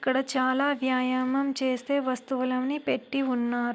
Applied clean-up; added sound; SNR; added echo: none; none; none; none.